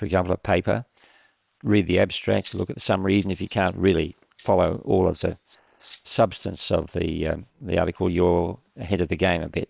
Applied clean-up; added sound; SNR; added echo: neural separator model SepFormer WHAM!.